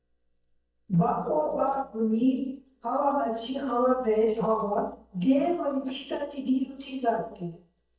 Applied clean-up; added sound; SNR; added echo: neural mask model DeepFilterNet 3.